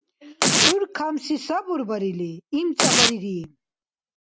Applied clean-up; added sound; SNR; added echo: none; Domestic sounds, home sounds; -5 dB; none.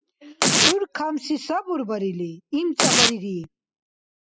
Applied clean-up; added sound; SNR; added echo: classical method spectral subtraction.